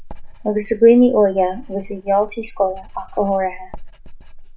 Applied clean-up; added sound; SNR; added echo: none; Writing; 15 dB; none.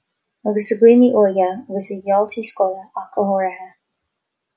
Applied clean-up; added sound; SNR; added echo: none; none; none; none.